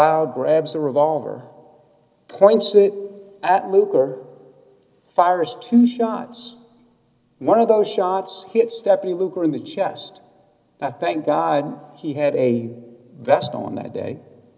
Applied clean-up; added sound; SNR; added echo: none; none; none; none.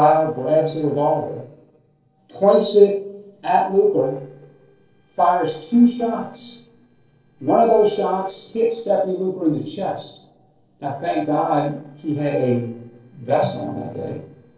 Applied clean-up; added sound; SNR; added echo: neural separator model SepFormer DNS4.